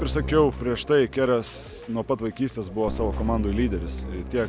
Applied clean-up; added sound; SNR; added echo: none; Keyboard (musical); 8 dB; none.